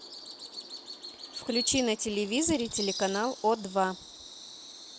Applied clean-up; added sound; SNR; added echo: none; Bird vocalization, bird call, bird song; 10 dB; none.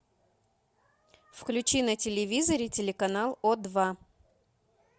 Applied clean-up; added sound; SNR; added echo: none; none; none; none.